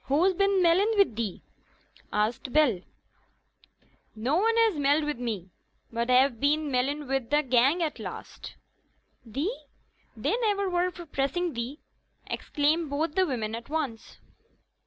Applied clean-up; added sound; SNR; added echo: none; none; none; none.